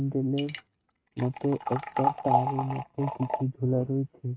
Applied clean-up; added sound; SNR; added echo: neural mask model RNNoise.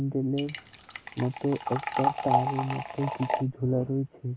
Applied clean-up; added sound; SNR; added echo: none; Liquid; 1 dB; none.